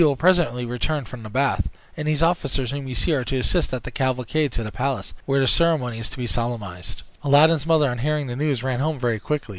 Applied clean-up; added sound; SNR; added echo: none; none; none; none.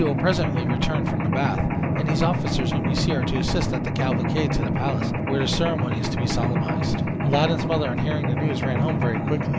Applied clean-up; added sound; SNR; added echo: none; Mechanisms; -3 dB; none.